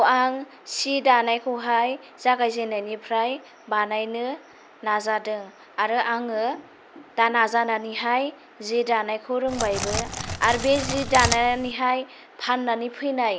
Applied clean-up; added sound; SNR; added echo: none; Crackle; 5 dB; none.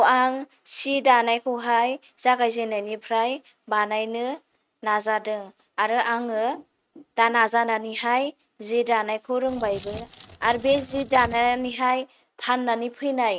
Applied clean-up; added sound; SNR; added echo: neural mask model RNNoise.